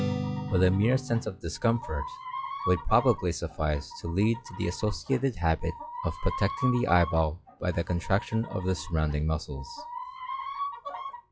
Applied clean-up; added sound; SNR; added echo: classical method log-MMSE.